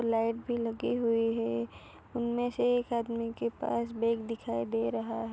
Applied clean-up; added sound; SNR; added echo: none; none; none; none.